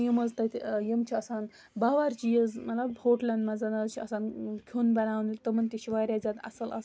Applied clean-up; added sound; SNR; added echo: none; none; none; none.